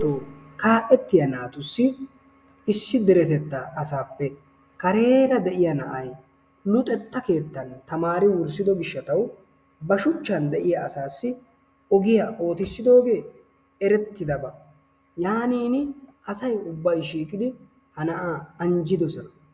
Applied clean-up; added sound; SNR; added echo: none; none; none; none.